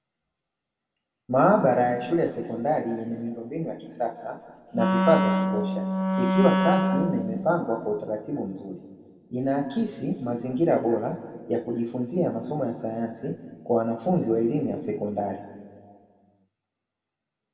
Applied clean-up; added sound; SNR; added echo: none; Wind instrument, woodwind instrument; -2 dB; reverberation time 1.8 s.